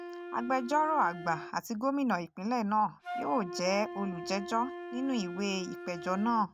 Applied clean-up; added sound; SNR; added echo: none; Wind instrument, woodwind instrument; 11 dB; none.